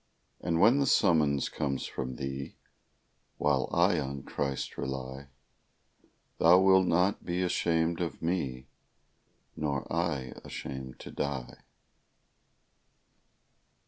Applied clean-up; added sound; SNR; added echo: none; none; none; none.